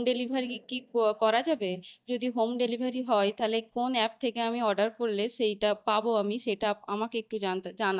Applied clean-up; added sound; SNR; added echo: neural mask model DeepFilterNet 3.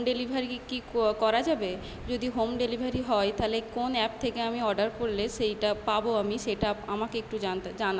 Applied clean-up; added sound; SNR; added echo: none; none; none; none.